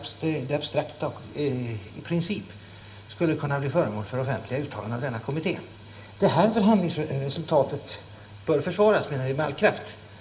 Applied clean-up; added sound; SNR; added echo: none; none; none; reverberation time 0.7 s.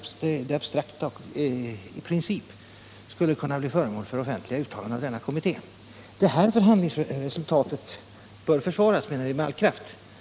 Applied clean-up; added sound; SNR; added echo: none; none; none; none.